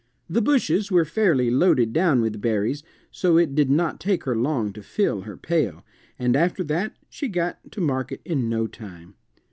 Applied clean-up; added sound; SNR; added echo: none; none; none; none.